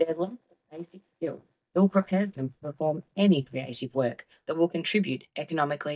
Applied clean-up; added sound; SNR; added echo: neural mask model DeepFilterNet 3.